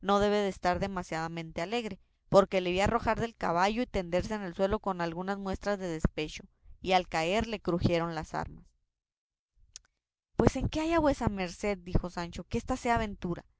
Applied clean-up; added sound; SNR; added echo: none; none; none; none.